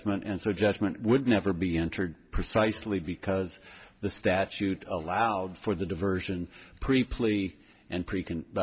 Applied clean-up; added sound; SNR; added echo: none; none; none; none.